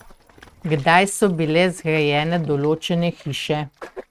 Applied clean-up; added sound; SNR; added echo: neural mask model RNNoise.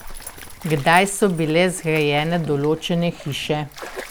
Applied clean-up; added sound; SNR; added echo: none; Stream; 18 dB; none.